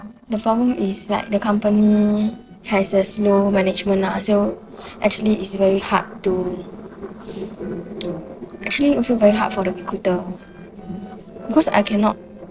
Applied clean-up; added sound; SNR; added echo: neural separator model SepFormer DNS4.